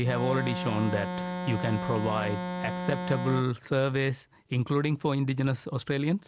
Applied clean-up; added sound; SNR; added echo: none; Organ; 4 dB; none.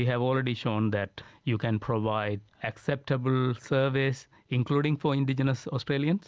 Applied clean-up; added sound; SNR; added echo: none; none; none; none.